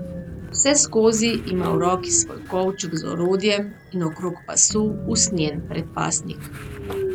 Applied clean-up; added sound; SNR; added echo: none; Train; 9 dB; none.